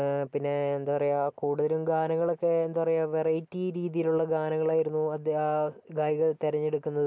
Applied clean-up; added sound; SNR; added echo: none; none; none; none.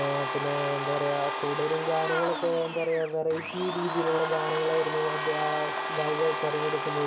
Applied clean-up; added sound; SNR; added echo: none; Domestic sounds, home sounds; 3 dB; reverberation time 0.7 s.